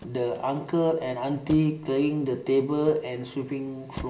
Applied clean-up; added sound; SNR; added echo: none; Motor vehicle (road); 19 dB; reverberation time 0.6 s.